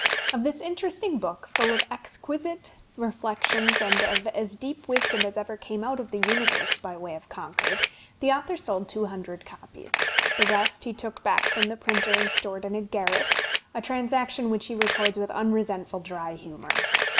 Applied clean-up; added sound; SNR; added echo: none; Camera; -2 dB; none.